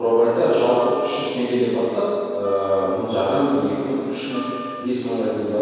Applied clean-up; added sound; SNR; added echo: none; Wind instrument, woodwind instrument; 16 dB; reverberation time 2.2 s.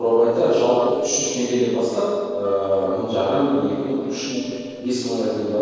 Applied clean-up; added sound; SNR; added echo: neural separator model SepFormer DNS4.